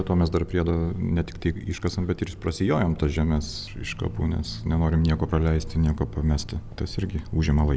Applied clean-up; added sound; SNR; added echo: none; none; none; none.